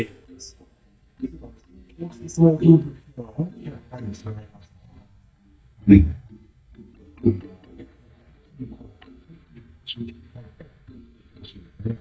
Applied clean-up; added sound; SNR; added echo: neural mask model DeepFilterNet 3.